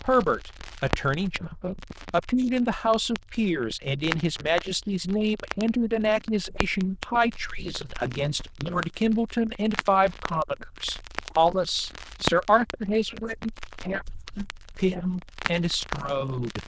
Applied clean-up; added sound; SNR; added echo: neural diffusion model UNIVERSE++.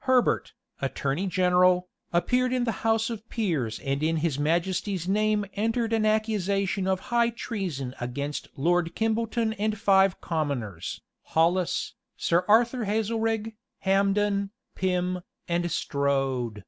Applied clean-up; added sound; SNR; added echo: none; none; none; none.